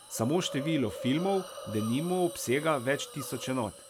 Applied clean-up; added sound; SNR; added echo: none; Hiss; 12 dB; none.